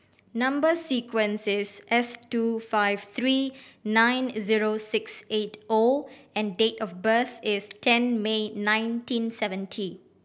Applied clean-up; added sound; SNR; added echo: none; none; none; none.